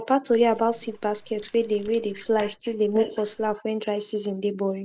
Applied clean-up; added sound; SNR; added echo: neural mask model Resemble Enhance denoiser.